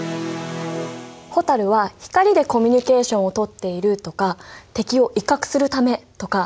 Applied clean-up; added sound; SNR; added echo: none; none; none; none.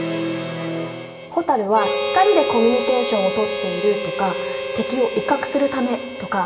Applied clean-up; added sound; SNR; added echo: none; Harmonica; 5 dB; reverberation time 1.6 s.